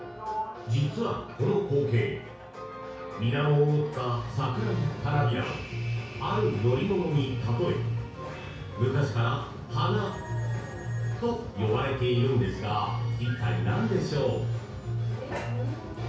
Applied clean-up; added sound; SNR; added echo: none; Sliding door; 18 dB; reverberation time 0.6 s.